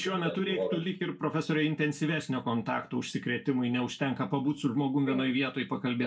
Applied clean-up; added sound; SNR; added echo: none; none; none; reverberation time 0.2 s.